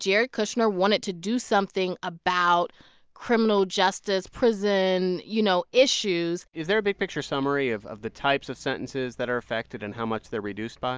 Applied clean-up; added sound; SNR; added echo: none; none; none; none.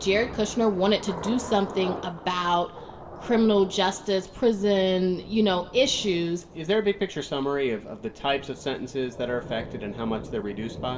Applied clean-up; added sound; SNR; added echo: none; Thunder / Rain; 14 dB; reverberation time 0.7 s.